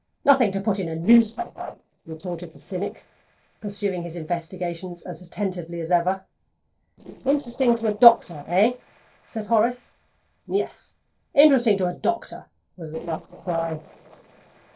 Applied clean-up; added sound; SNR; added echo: neural separator model SepFormer DNS4.